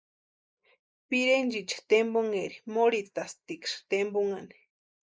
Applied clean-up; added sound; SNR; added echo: neural mask model Resemble Enhance denoiser.